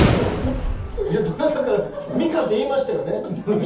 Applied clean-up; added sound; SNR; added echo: none; Gunshot, gunfire; 4 dB; reverberation time 0.5 s.